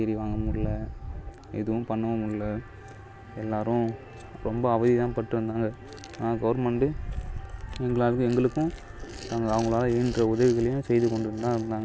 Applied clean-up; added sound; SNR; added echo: none; none; none; none.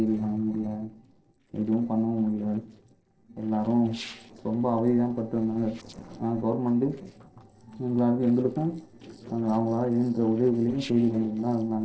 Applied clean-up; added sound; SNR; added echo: neural separator model SepFormer DNS4.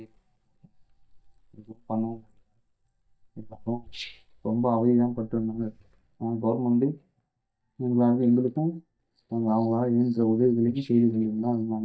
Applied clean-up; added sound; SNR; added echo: neural mask model DeepFilterNet 3.